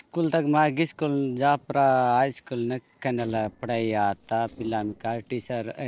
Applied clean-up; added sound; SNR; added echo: neural separator model SepFormer DNS4.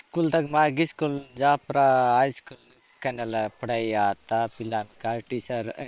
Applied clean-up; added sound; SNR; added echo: neural separator model SepFormer WHAM!.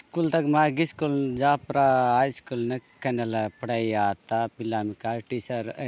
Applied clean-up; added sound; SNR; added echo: none; none; none; none.